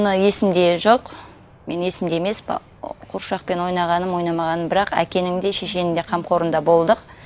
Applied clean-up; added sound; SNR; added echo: none; none; none; none.